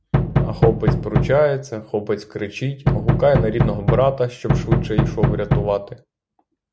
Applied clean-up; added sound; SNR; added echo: none; Knock; -3 dB; none.